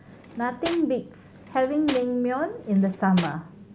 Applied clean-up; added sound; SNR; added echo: none; Cutlery, silverware; 14 dB; none.